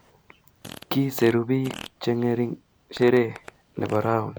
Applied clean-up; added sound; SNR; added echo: none; Fart; 20 dB; none.